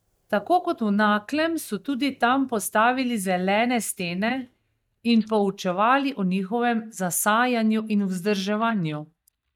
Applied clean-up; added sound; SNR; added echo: neural mask model DeepFilterNet 3.